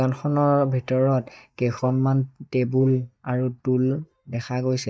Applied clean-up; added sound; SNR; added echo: neural mask model DeepFilterNet 3.